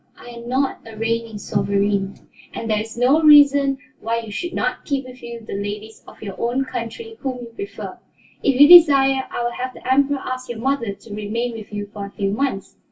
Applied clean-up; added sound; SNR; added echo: none; none; none; reverberation time 0.2 s.